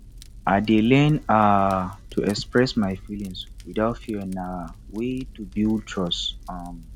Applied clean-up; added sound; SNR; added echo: none; Fire; 17 dB; none.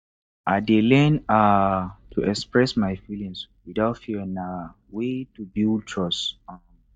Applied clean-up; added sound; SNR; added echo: neural mask model DeepFilterNet 3.